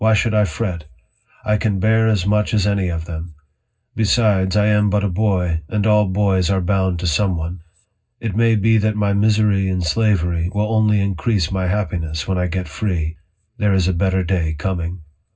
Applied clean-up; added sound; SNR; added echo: none; none; none; reverberation time 0.4 s.